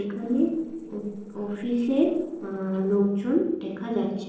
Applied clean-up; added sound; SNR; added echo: neural separator model SepFormer DNS4.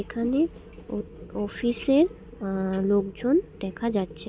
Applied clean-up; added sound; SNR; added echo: none; none; none; none.